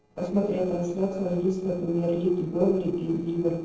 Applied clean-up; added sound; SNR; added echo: neural separator model SepFormer DNS4.